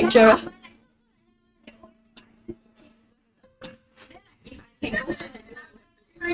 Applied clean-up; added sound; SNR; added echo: neural mask model RNNoise.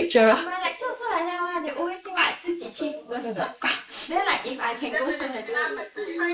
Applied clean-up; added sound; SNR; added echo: neural mask model Resemble Enhance denoiser.